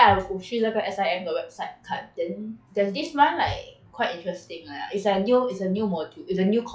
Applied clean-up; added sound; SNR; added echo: classical method log-MMSE.